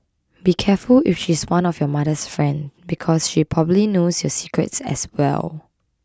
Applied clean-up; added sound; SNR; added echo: none; none; none; none.